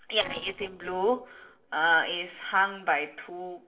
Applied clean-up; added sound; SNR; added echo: neural separator model SepFormer DNS4.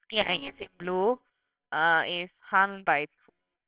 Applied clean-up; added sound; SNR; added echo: neural separator model SepFormer WHAMR!.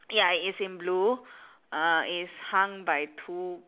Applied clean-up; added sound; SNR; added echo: none; none; none; none.